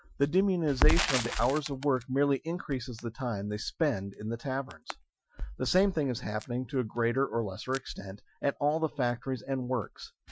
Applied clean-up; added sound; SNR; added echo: classical method Wiener filter.